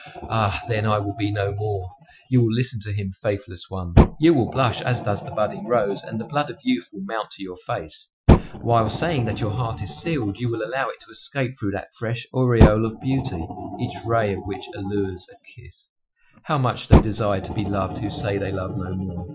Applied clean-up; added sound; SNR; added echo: classical method Wiener filter.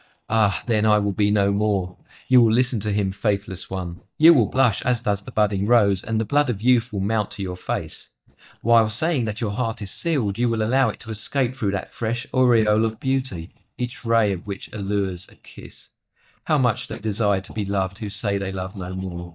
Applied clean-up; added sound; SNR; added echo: neural mask model DeepFilterNet 3.